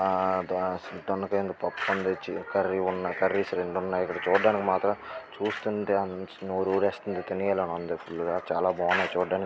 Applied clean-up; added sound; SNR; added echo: none; none; none; none.